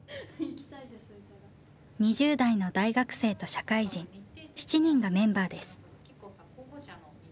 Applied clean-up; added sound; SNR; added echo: none; none; none; none.